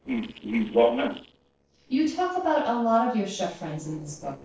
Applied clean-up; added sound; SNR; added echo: neural separator model SepFormer DNS4.